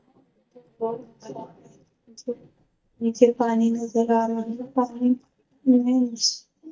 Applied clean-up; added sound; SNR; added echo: neural mask model DeepFilterNet 3.